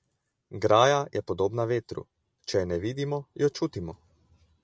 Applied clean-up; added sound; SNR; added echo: none; none; none; none.